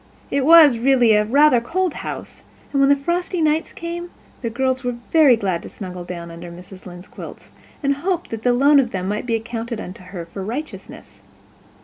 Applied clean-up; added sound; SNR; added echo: none; none; none; none.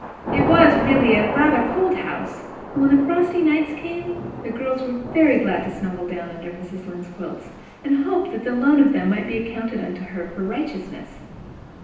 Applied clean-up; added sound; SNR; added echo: none; Thunder / Rain; 8 dB; reverberation time 0.9 s.